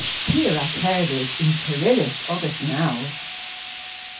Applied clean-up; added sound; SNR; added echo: none; Explosion; 2 dB; reverberation time 0.3 s.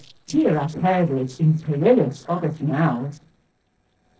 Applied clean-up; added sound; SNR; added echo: neural separator model SepFormer DNS4.